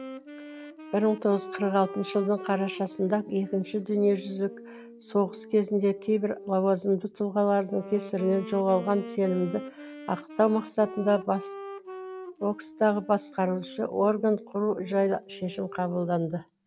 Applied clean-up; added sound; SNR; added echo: none; Wind instrument, woodwind instrument; 15 dB; none.